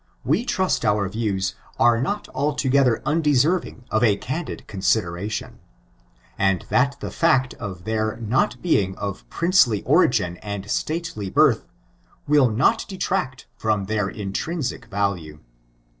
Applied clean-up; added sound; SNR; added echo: neural separator model SepFormer DNS4.